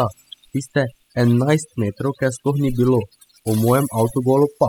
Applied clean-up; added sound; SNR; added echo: classical method spectral subtraction.